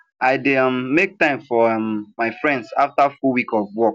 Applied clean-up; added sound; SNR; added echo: none; none; none; none.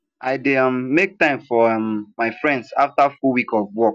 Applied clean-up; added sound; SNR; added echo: neural mask model DeepFilterNet 3.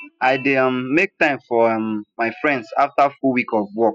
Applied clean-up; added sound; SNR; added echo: classical method spectral subtraction.